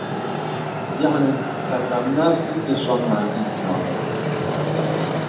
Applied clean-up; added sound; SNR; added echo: none; Traffic noise, roadway noise; 1 dB; reverberation time 0.8 s.